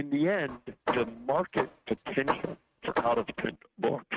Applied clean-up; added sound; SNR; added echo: neural mask model RNNoise.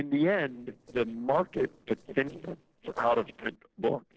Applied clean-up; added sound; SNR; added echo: neural separator model SepFormer DNS4.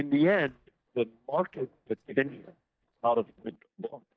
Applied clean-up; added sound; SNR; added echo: neural mask model DeepFilterNet 3.